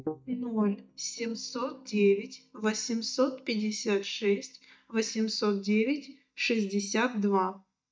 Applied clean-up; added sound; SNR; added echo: neural mask model DeepFilterNet 3.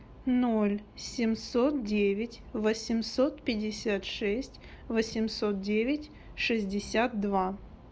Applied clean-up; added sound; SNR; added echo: none; none; none; none.